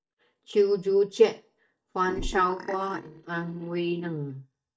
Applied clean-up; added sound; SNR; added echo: neural mask model DeepFilterNet 3.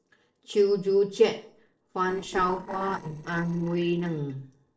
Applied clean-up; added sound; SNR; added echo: neural separator model SepFormer DNS4.